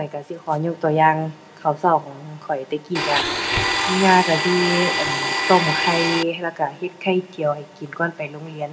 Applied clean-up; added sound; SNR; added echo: none; Domestic sounds, home sounds; 0 dB; reverberation time 1.9 s.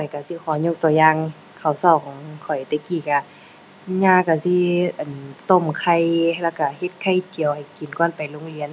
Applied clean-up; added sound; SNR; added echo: none; none; none; none.